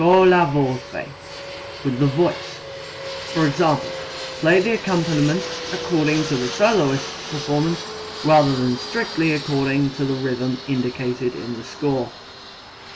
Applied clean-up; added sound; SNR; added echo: none; Fixed-wing aircraft, airplane; 11 dB; none.